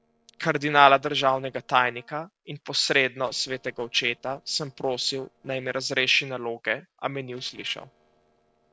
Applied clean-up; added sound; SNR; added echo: neural separator model SepFormer DNS4.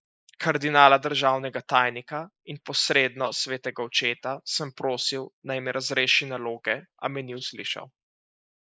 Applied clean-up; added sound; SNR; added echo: neural mask model Resemble Enhance denoiser.